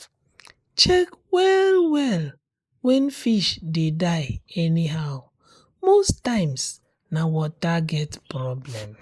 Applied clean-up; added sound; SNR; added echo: neural mask model Resemble Enhance denoiser.